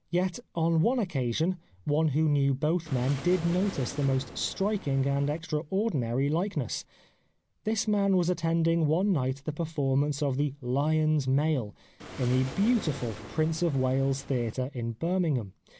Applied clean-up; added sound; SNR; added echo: none; Waves, surf; 14 dB; none.